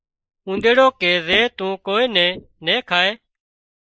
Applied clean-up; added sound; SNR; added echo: neural mask model Resemble Enhance denoiser.